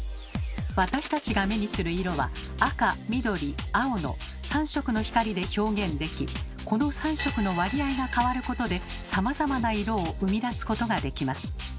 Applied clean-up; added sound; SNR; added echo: none; none; none; none.